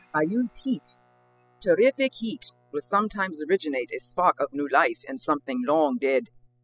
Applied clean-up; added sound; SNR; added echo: classical method spectral subtraction.